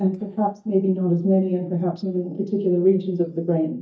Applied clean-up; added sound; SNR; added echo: neural mask model DeepFilterNet 3.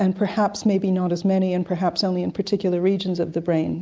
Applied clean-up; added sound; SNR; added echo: none; none; none; none.